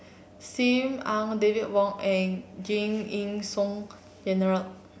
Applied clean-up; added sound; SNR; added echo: none; none; none; none.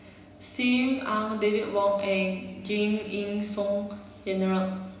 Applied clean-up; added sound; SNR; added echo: none; none; none; reverberation time 1.0 s.